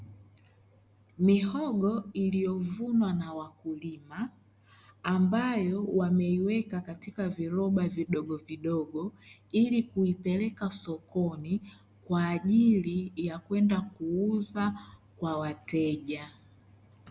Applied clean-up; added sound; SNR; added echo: none; none; none; none.